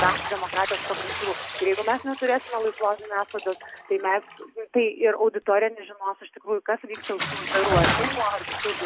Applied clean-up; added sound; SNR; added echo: none; Bathtub (filling or washing) / Splash, splatter; 5 dB; none.